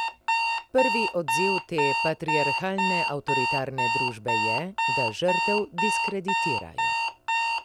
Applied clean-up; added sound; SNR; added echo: none; Alarm; -3 dB; none.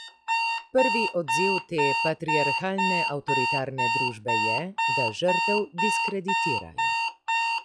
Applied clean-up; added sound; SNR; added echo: classical method log-MMSE.